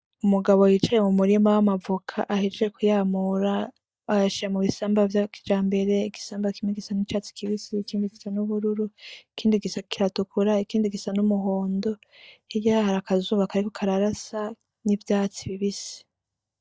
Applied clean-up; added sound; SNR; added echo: neural mask model DeepFilterNet 3.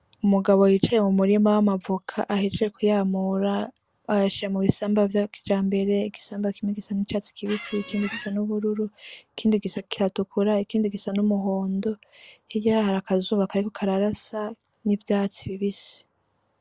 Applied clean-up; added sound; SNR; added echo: none; Squeak; 12 dB; none.